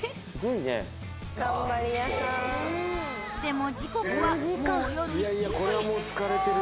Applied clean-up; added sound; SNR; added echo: none; Wind instrument, woodwind instrument; 20 dB; none.